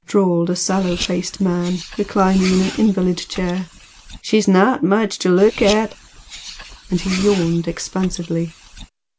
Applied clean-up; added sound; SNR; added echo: none; Car; 13 dB; none.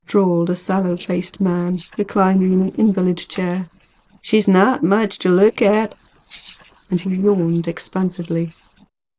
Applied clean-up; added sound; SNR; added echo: neural separator model SepFormer DNS4.